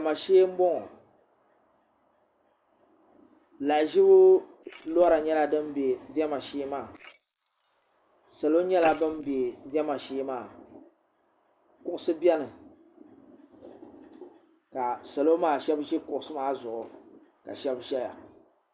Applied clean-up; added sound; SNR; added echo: neural mask model Resemble Enhance denoiser.